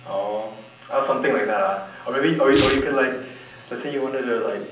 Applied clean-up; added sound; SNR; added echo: none; Tearing; 13 dB; reverberation time 0.6 s.